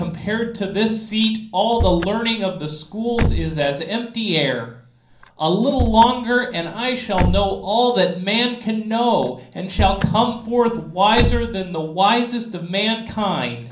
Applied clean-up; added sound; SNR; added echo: none; Slam / Car; 8 dB; reverberation time 0.6 s.